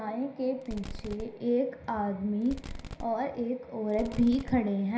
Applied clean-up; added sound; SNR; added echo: none; Fireworks; 12 dB; reverberation time 0.5 s.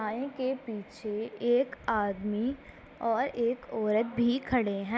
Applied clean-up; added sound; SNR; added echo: none; none; none; none.